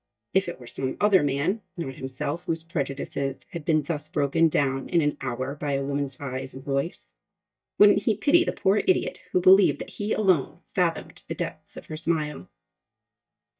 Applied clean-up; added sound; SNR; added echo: neural mask model DeepFilterNet 3.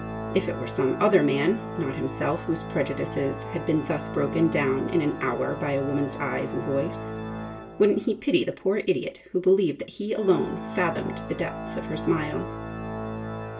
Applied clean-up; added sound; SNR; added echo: none; Organ; 8 dB; reverberation time 0.2 s.